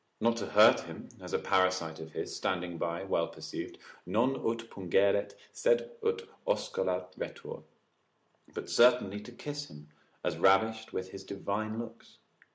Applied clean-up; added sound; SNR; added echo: none; none; none; none.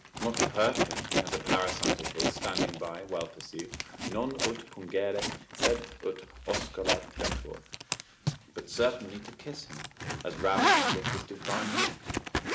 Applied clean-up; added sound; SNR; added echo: none; Zipper (clothing); -2 dB; none.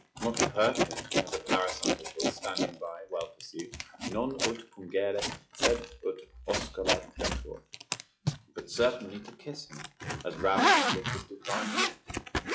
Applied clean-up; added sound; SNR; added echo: classical method log-MMSE.